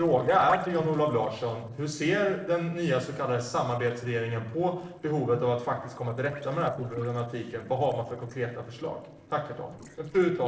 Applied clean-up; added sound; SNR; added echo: neural separator model SepFormer DNS4.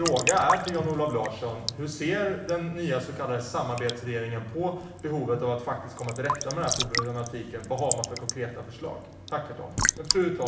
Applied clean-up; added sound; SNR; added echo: none; Raindrop / Drip / Trickle, dribble; 5 dB; reverberation time 0.9 s.